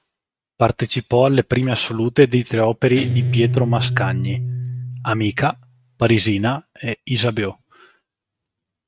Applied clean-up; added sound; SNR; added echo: neural mask model RNNoise.